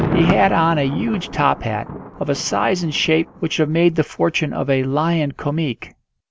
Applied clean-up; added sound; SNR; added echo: none; Thunder; 10 dB; none.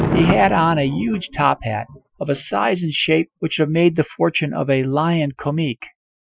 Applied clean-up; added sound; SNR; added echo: classical method Wiener filter.